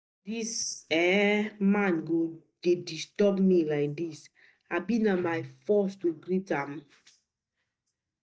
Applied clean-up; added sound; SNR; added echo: neural mask model DeepFilterNet 3.